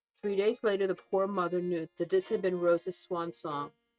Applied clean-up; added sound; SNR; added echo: neural mask model RNNoise.